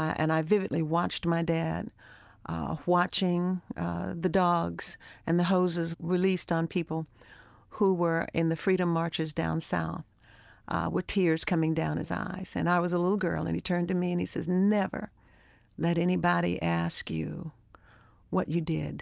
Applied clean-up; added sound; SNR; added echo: none; none; none; none.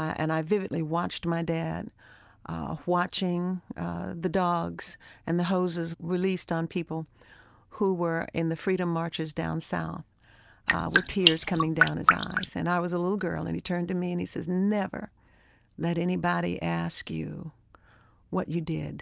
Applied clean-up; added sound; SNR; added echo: none; Drip; -3 dB; none.